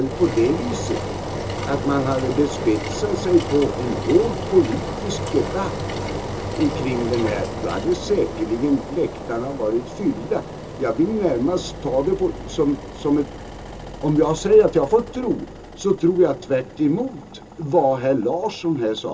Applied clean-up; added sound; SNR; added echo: none; Engine; 8 dB; reverberation time 0.2 s.